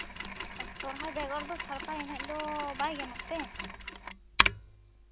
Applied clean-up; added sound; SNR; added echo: none; Mechanisms; -4 dB; none.